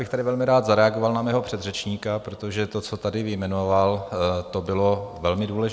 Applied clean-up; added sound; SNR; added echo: none; none; none; none.